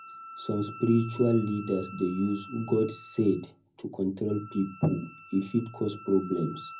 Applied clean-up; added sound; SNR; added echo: none; Wind instrument, woodwind instrument; 17 dB; reverberation time 0.4 s.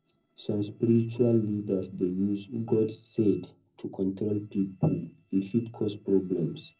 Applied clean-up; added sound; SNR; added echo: neural separator model SepFormer DNS4.